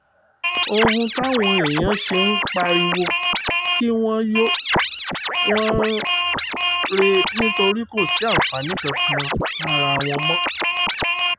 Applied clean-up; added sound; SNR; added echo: none; Scratching (performance technique); -2 dB; none.